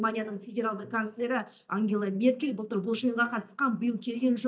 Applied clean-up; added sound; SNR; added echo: neural mask model DeepFilterNet 3.